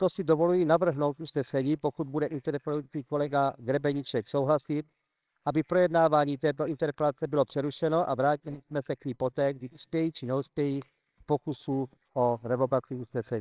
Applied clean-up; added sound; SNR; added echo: neural separator model SepFormer WHAMR!.